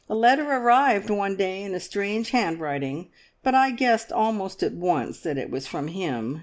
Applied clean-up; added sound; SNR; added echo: none; none; none; none.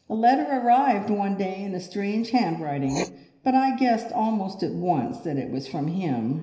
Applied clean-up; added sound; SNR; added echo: none; Writing; 20 dB; reverberation time 0.9 s.